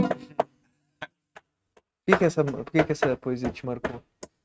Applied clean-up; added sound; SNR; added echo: neural mask model RNNoise.